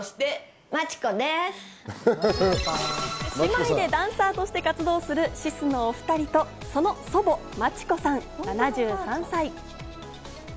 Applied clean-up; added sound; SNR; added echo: none; none; none; none.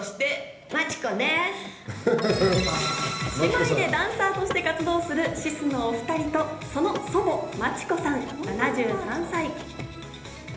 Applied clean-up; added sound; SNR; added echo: none; Mechanisms / Car; 18 dB; reverberation time 1.0 s.